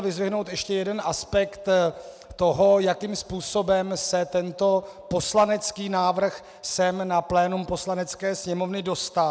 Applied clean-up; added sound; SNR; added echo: none; none; none; none.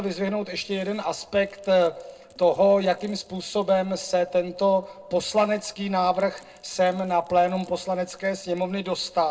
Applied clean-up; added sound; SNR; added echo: neural separator model SepFormer DNS4.